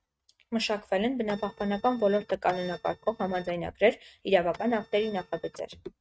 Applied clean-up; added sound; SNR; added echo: neural mask model RNNoise.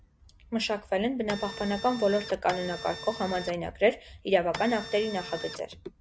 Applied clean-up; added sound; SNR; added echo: none; Printer; 11 dB; none.